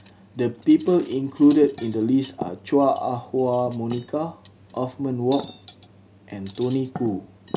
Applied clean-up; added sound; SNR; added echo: none; Cutlery, silverware; 17 dB; none.